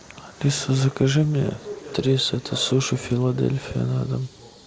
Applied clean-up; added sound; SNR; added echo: none; none; none; none.